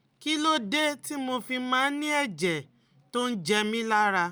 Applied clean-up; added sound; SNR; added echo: none; none; none; none.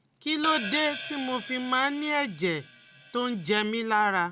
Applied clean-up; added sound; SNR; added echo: none; Hi-hat; 9 dB; none.